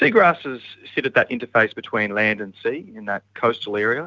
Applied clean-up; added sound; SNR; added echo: none; none; none; none.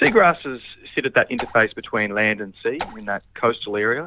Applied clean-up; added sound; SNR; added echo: none; Raindrop / Splash, splatter; 17 dB; none.